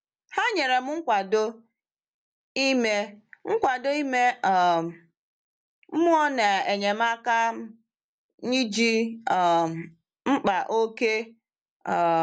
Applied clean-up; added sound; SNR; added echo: none; none; none; none.